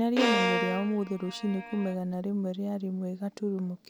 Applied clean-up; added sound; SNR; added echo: none; Bowed string instrument; 2 dB; none.